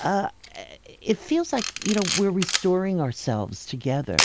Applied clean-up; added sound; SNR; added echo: none; Camera; 5 dB; none.